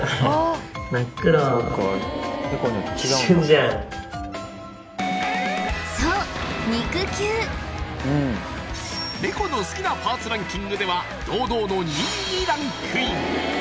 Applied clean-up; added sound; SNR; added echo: none; none; none; none.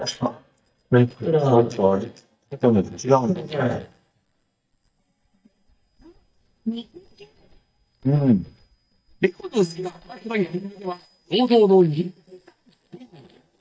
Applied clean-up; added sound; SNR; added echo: neural mask model DeepFilterNet 3.